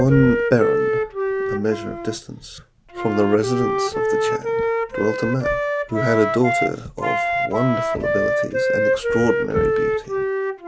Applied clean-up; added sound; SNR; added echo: none; Wind instrument, woodwind instrument; -1 dB; none.